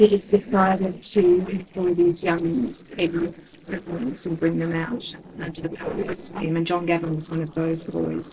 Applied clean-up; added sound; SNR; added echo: neural separator model SepFormer DNS4.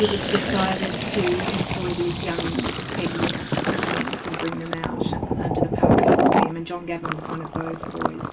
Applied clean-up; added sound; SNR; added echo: none; Fill (with liquid); -5 dB; reverberation time 0.2 s.